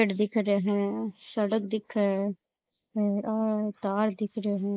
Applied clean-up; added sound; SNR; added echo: neural mask model Resemble Enhance denoiser.